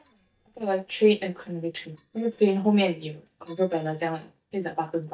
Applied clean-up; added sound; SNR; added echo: neural mask model DeepFilterNet 3.